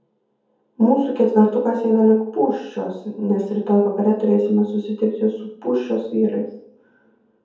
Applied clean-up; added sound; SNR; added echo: none; none; none; reverberation time 0.7 s.